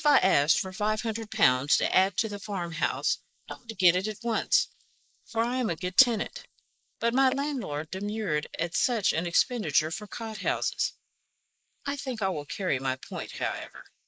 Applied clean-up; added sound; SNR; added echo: neural mask model Resemble Enhance denoiser.